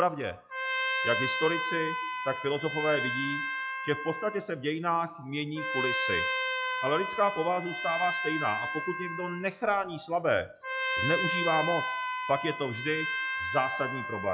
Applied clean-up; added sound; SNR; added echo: classical method log-MMSE.